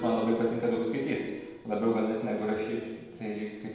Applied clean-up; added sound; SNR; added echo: none; Piano; 16 dB; reverberation time 1.1 s.